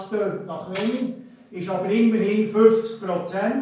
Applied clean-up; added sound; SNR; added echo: none; Tambourine; 20 dB; reverberation time 0.5 s.